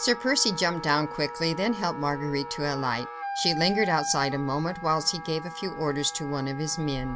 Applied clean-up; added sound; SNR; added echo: none; Wind instrument, woodwind instrument; 9 dB; none.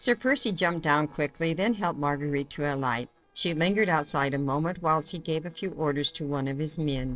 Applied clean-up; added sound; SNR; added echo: neural separator model SepFormer DNS4.